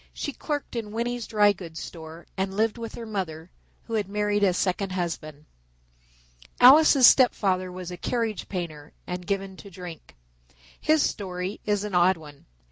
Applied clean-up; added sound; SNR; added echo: none; none; none; none.